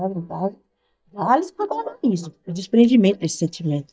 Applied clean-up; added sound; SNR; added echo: neural mask model DeepFilterNet 3.